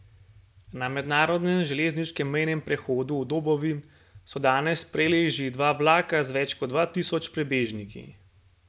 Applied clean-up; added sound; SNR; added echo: none; none; none; none.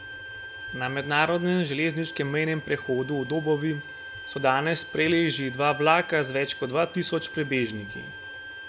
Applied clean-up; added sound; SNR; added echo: none; Bowed string instrument; 13 dB; none.